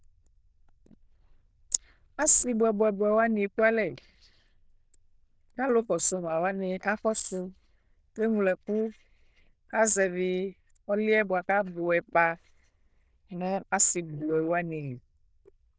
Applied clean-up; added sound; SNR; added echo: neural diffusion model UNIVERSE++.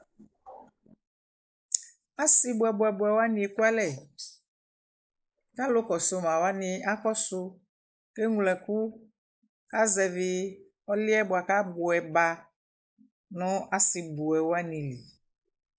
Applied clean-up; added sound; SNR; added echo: neural mask model Resemble Enhance denoiser.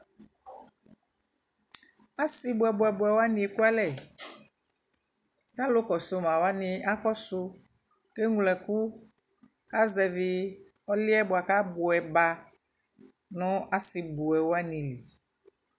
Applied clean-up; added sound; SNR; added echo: none; none; none; none.